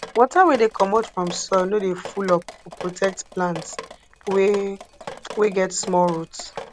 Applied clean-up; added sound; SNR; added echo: none; Drip; 15 dB; none.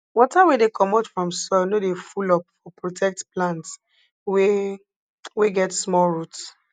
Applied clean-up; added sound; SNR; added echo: none; none; none; none.